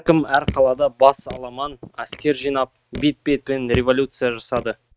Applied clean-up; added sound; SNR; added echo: neural mask model RNNoise.